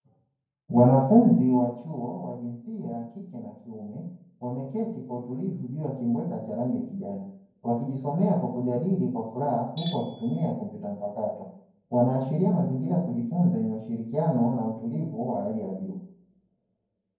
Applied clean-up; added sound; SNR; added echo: none; Tools; 14 dB; reverberation time 0.9 s.